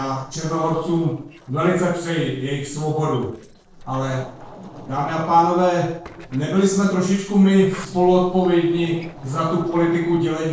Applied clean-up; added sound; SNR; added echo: neural separator model SepFormer DNS4.